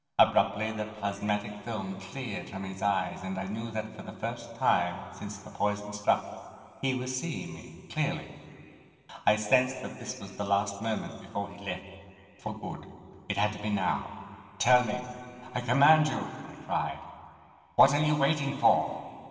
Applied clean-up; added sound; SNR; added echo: none; none; none; reverberation time 2.3 s.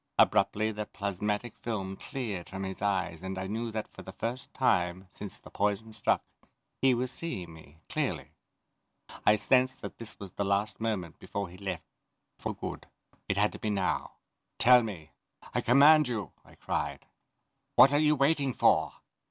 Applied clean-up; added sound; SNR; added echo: none; none; none; none.